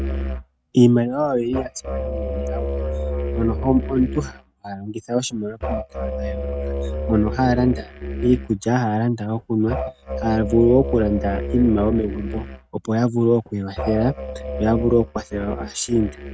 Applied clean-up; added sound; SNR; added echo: neural mask model RNNoise.